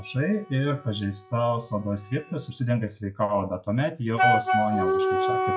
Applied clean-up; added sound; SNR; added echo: classical method log-MMSE.